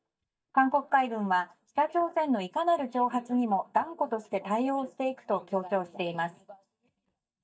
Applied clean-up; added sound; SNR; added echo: neural mask model DeepFilterNet 3.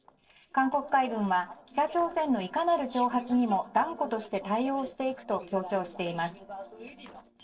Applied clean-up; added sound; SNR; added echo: neural separator model SepFormer DNS4.